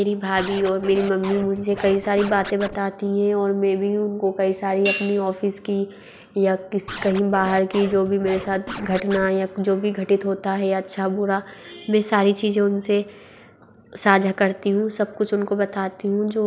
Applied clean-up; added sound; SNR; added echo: none; Scratching (performance technique) + Hi-hat; 13 dB; none.